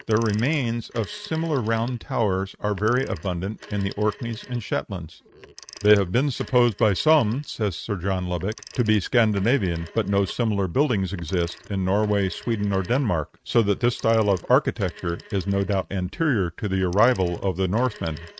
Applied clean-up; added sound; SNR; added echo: neural mask model RNNoise.